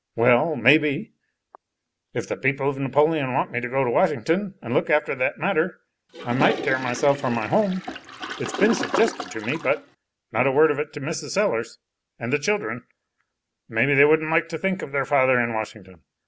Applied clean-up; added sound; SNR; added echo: none; Toilet flush; 7 dB; none.